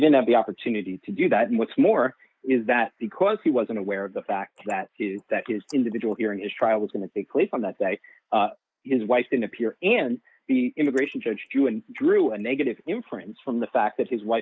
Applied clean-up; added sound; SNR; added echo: neural mask model Resemble Enhance denoiser.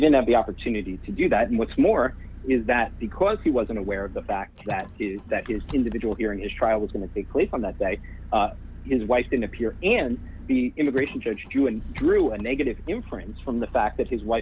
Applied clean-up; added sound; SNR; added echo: none; Engine; 13 dB; none.